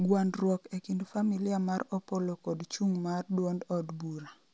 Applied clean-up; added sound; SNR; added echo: none; none; none; none.